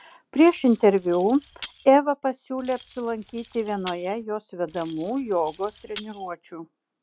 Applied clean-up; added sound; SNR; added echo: none; Keys jangling; 14 dB; none.